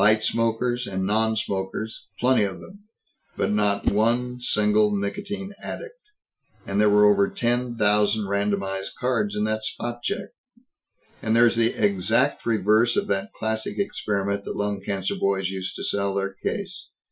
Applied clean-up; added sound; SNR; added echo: classical method Wiener filter.